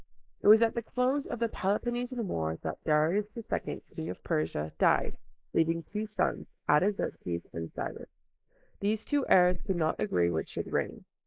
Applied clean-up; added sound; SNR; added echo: neural mask model Resemble Enhance denoiser.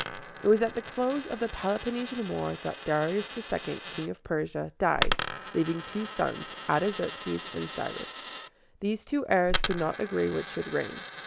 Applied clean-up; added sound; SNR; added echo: none; Coin (dropping); 6 dB; none.